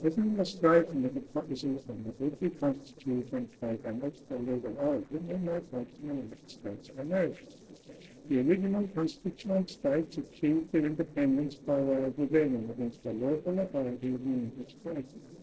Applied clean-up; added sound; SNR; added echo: neural separator model SepFormer DNS4.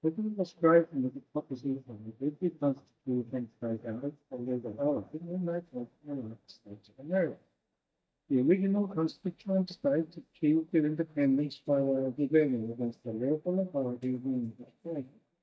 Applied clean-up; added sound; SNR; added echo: neural mask model DeepFilterNet 3.